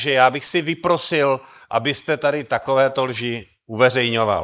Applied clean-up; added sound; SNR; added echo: neural mask model Resemble Enhance denoiser.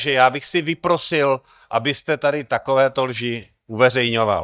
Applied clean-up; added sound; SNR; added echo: neural mask model DeepFilterNet 3.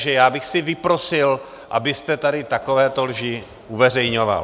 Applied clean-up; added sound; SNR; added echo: none; none; none; none.